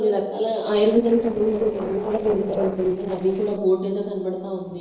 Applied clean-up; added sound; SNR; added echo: neural separator model SepFormer DNS4.